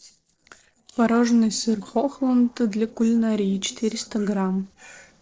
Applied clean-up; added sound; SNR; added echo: neural separator model SepFormer DNS4.